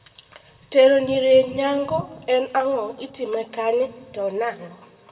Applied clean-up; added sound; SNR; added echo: none; none; none; reverberation time 1.4 s.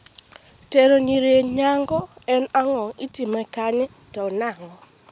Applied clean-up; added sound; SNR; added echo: none; none; none; none.